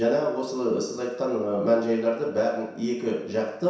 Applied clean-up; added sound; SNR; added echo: none; none; none; reverberation time 0.7 s.